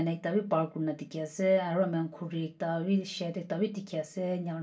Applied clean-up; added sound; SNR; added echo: none; none; none; reverberation time 0.2 s.